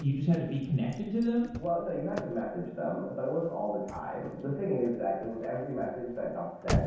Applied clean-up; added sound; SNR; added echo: none; Slam / Car; 9 dB; reverberation time 0.9 s.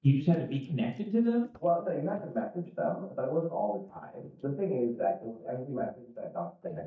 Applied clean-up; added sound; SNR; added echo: neural mask model DeepFilterNet 3.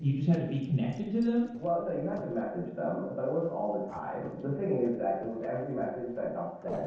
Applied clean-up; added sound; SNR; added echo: neural separator model SepFormer DNS4.